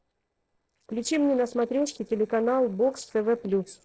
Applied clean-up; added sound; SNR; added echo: neural separator model SepFormer DNS4.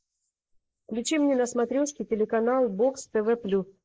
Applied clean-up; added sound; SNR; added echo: neural mask model Resemble Enhance denoiser.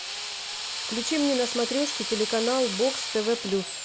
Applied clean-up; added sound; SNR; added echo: none; Drill; 4 dB; none.